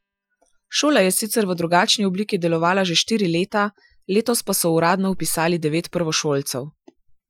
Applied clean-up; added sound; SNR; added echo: classical method Wiener filter.